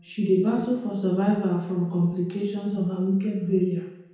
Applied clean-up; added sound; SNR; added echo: none; Alarm; 17 dB; reverberation time 1.0 s.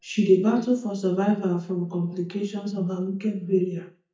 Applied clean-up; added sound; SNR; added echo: neural mask model DeepFilterNet 3.